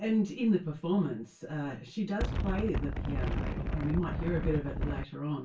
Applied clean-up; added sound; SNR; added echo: none; Wind; 0 dB; reverberation time 0.2 s.